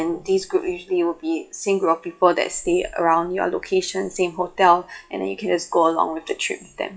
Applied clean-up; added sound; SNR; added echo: classical method WPE with log-MMSE.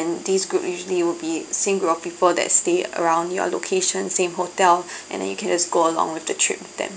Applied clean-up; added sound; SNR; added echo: none; none; none; none.